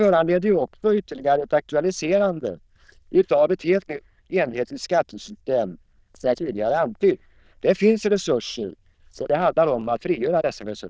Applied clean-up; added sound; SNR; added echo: neural diffusion model UNIVERSE++.